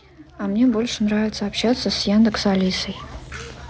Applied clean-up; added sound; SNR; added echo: none; none; none; none.